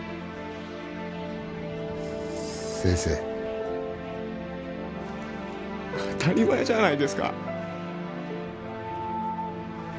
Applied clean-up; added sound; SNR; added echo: none; none; none; none.